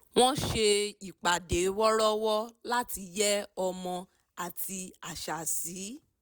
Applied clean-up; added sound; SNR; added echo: none; none; none; none.